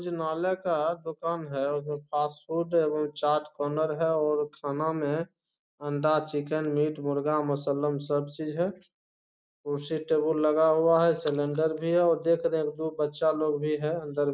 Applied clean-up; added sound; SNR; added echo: neural mask model Resemble Enhance denoiser.